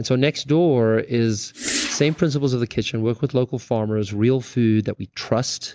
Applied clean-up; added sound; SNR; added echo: none; Whoosh, swoosh, swish; 9 dB; none.